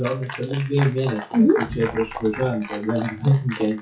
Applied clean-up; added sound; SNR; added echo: classical method WPE with log-MMSE.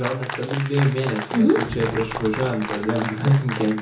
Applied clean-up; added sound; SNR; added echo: none; Applause; 9 dB; reverberation time 0.7 s.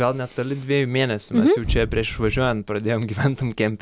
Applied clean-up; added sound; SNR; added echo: none; none; none; none.